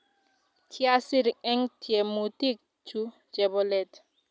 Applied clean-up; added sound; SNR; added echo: none; none; none; none.